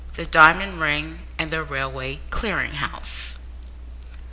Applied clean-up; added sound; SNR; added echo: none; none; none; none.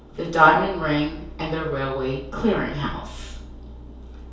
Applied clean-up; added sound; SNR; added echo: none; none; none; reverberation time 2.4 s.